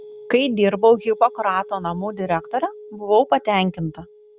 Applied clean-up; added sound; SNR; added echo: none; Telephone; 20 dB; none.